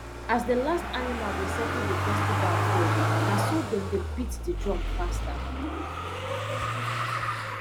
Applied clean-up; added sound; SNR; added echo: none; Motor vehicle (road); -4 dB; none.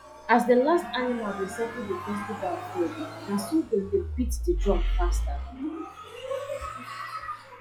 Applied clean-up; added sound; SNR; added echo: classical method log-MMSE.